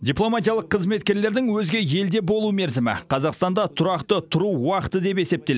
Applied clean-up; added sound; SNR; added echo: none; none; none; none.